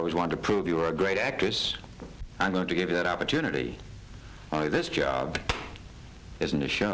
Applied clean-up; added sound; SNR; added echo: none; none; none; none.